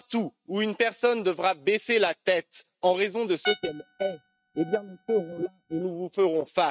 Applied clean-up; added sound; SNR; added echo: neural mask model RNNoise.